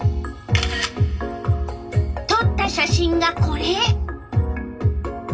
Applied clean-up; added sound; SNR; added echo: none; none; none; reverberation time 0.4 s.